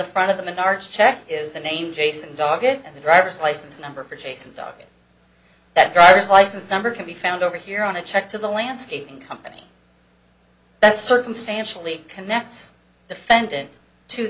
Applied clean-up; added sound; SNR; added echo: none; none; none; none.